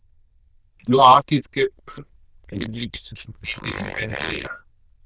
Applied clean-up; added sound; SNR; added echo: neural diffusion model UNIVERSE++.